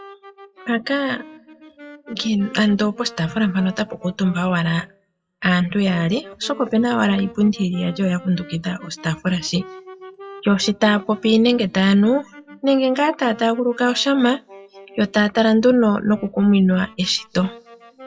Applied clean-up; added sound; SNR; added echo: classical method WPE with log-MMSE.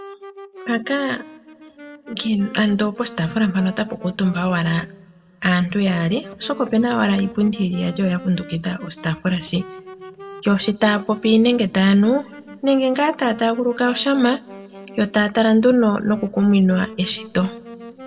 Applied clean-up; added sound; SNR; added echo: none; Wind instrument, woodwind instrument; 19 dB; reverberation time 1.1 s.